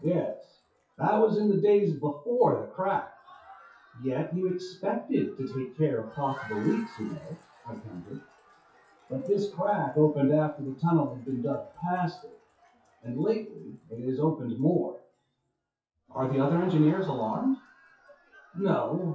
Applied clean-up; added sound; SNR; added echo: classical method WPE with log-MMSE.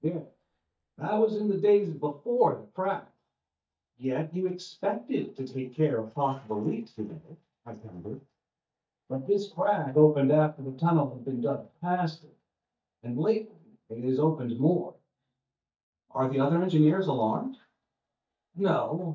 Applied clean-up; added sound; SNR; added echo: neural mask model DeepFilterNet 3.